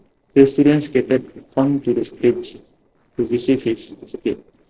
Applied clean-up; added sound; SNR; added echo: neural separator model SepFormer DNS4.